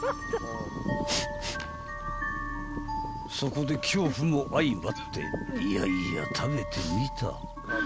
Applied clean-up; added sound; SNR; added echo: none; Bird vocalization, bird call, bird song; 12 dB; none.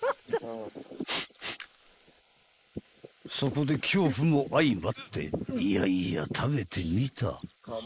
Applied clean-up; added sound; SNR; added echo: neural mask model Resemble Enhance denoiser.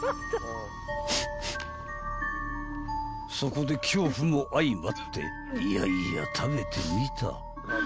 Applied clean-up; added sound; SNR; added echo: none; none; none; none.